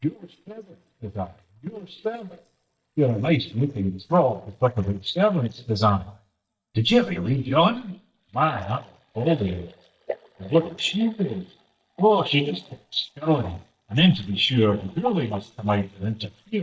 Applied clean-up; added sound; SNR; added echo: neural mask model DeepFilterNet 3.